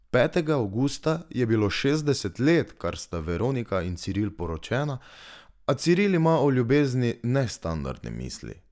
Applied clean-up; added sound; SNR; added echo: none; none; none; none.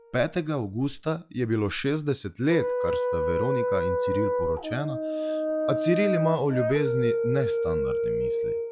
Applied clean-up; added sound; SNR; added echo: classical method log-MMSE.